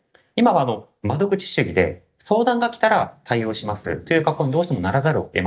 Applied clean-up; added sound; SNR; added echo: neural mask model DeepFilterNet 3.